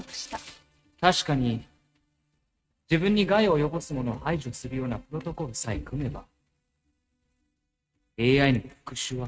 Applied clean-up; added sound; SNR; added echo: neural mask model RNNoise.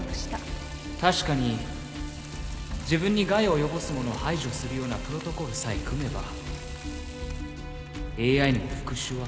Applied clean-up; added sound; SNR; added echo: none; Coin (dropping) + Sink (filling or washing) / Water tap, faucet; 20 dB; none.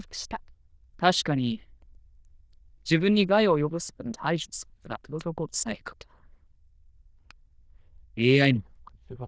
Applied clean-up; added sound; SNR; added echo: neural diffusion model UNIVERSE++.